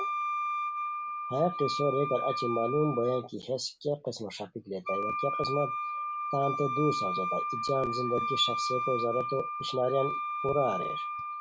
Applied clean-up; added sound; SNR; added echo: none; Wind instrument, woodwind instrument; 2 dB; none.